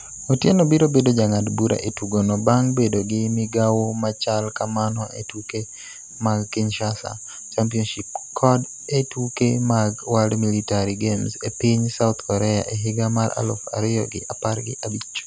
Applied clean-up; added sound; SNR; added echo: none; none; none; none.